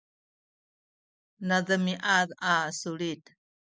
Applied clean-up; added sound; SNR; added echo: none; none; none; none.